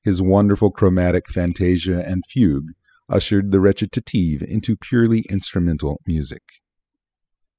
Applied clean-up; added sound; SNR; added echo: classical method spectral subtraction.